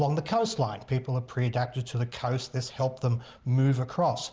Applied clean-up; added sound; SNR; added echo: none; none; none; none.